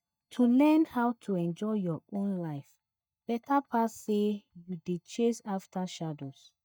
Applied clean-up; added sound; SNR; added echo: neural mask model DeepFilterNet 3.